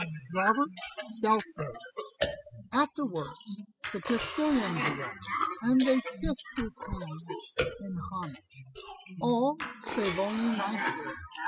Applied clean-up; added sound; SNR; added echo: classical method spectral subtraction.